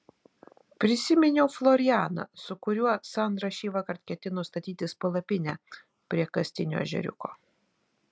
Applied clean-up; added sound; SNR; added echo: none; none; none; none.